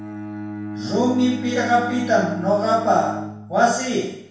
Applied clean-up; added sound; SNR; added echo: none; Bowed string instrument; 10 dB; reverberation time 0.7 s.